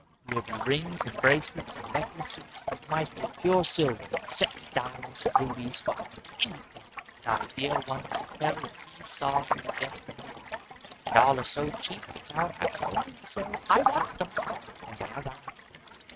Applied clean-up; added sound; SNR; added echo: neural mask model RNNoise.